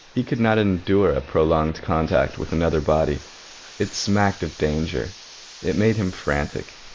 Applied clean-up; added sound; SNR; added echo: neural mask model Resemble Enhance denoiser.